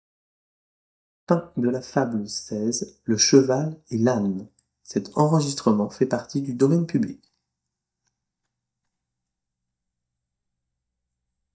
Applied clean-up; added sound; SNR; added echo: neural mask model DeepFilterNet 3.